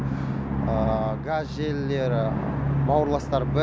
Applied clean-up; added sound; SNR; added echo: none; none; none; none.